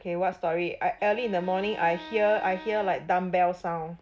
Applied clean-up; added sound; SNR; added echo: none; Bowed string instrument; 19 dB; none.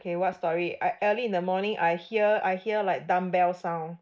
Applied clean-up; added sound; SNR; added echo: neural mask model Resemble Enhance denoiser.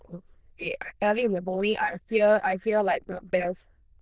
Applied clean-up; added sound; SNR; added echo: neural diffusion model UNIVERSE++.